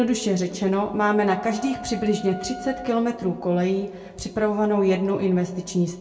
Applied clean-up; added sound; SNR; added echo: none; Wind instrument, woodwind instrument; 16 dB; reverberation time 0.2 s.